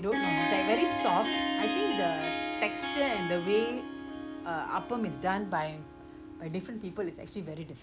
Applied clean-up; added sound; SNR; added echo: none; Harp; 1 dB; none.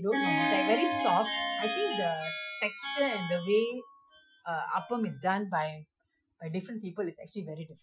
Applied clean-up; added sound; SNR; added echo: classical method Wiener filter.